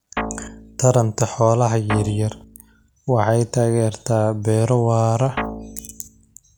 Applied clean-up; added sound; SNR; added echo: none; Guitar; 11 dB; none.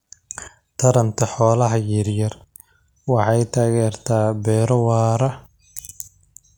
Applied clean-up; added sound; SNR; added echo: none; none; none; none.